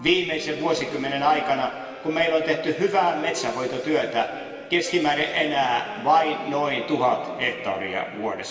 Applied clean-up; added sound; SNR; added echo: none; Wind instrument, woodwind instrument; 19 dB; reverberation time 2.5 s.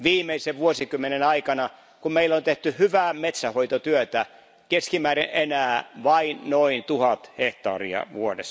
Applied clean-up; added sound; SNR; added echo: none; none; none; none.